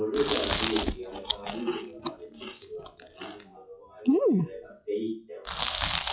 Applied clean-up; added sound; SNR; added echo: classical method WPE with log-MMSE.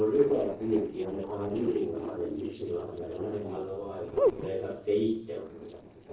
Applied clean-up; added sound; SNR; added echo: neural separator model SepFormer DNS4.